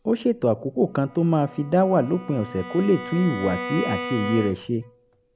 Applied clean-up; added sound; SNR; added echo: none; Bowed string instrument; 12 dB; none.